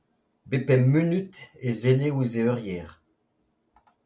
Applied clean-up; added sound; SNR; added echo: none; none; none; none.